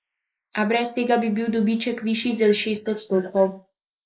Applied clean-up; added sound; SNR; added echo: neural mask model Resemble Enhance denoiser.